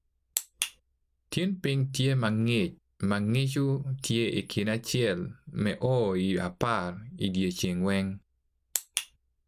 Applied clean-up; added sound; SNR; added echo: none; none; none; none.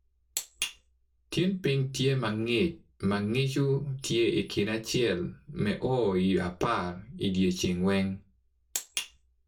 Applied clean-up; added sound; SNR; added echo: none; none; none; reverberation time 0.2 s.